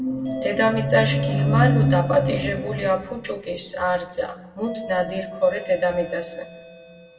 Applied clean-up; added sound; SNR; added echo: none; Doorbell; 17 dB; reverberation time 1.1 s.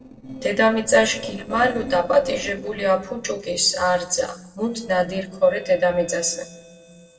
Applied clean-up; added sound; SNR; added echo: neural separator model SepFormer DNS4.